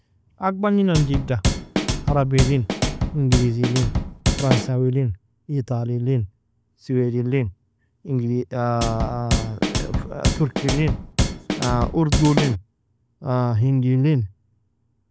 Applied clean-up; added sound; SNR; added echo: none; Drum kit; 0 dB; none.